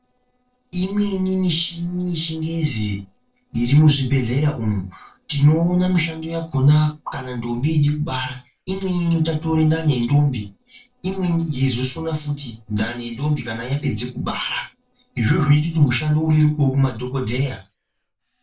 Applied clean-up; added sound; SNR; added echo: neural separator model SepFormer DNS4.